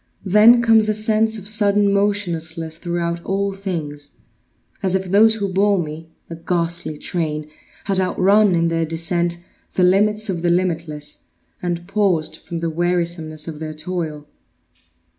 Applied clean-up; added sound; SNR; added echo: none; none; none; none.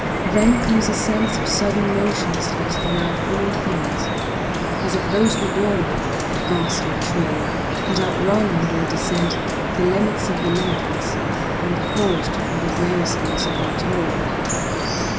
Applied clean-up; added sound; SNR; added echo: none; Drip; -2 dB; none.